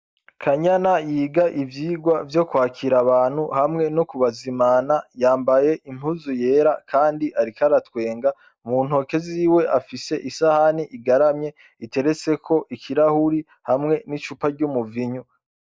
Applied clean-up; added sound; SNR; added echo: none; none; none; none.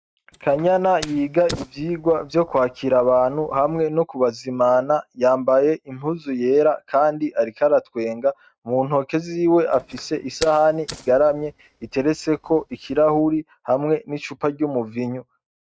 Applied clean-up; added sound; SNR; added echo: neural mask model RNNoise.